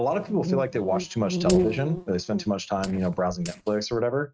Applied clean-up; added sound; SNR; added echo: neural mask model RNNoise.